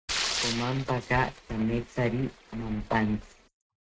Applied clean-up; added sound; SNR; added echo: neural mask model RNNoise.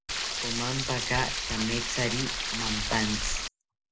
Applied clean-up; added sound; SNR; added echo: none; Stream; -1 dB; none.